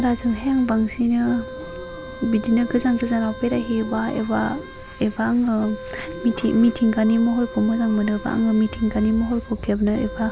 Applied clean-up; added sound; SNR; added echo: none; Wind instrument, woodwind instrument; 17 dB; none.